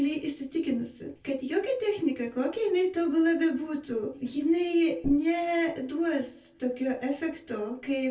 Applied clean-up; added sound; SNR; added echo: none; none; none; reverberation time 0.2 s.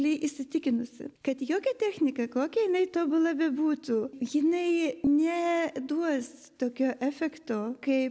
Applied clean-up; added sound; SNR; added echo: none; none; none; none.